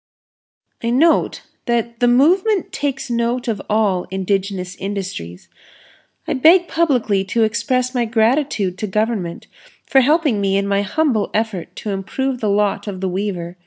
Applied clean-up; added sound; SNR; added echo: none; none; none; none.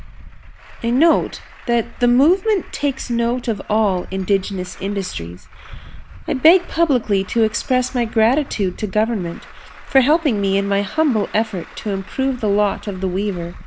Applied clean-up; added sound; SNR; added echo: none; Truck; 16 dB; none.